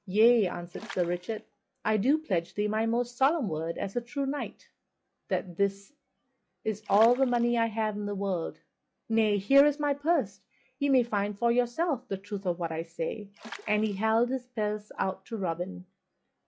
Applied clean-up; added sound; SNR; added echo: classical method log-MMSE.